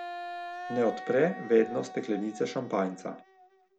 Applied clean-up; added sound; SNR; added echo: none; Wind instrument, woodwind instrument; 12 dB; none.